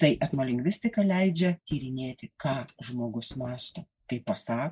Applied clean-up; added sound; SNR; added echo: neural mask model Resemble Enhance denoiser.